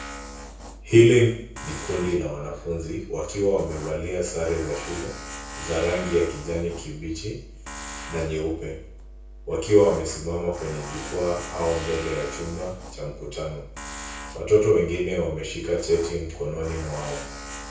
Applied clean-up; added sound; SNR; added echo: none; Tools; 13 dB; reverberation time 0.6 s.